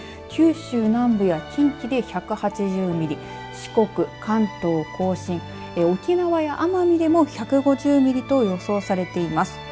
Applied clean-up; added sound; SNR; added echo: none; none; none; none.